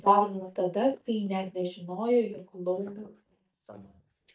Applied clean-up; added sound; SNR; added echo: neural mask model DeepFilterNet 3.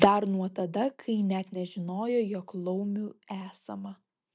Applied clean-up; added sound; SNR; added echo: none; none; none; none.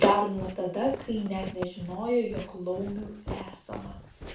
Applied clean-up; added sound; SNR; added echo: none; Walk, footsteps; 12 dB; reverberation time 0.3 s.